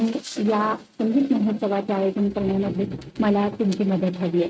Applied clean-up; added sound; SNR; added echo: neural mask model RNNoise.